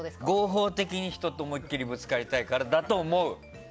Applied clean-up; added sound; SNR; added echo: none; none; none; none.